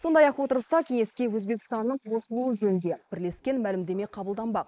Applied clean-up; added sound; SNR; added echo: neural mask model Resemble Enhance denoiser.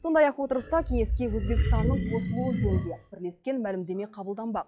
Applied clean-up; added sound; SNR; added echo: classical method log-MMSE.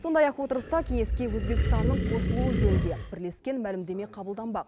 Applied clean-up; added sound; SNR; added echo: none; Animal; -3 dB; none.